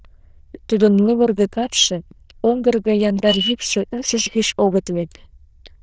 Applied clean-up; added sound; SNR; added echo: neural diffusion model UNIVERSE++.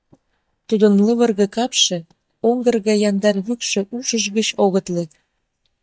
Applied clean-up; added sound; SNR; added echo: neural mask model DeepFilterNet 3.